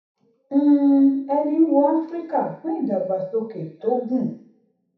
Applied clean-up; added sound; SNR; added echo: none; none; none; reverberation time 0.7 s.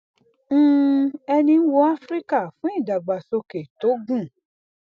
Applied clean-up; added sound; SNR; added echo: none; none; none; none.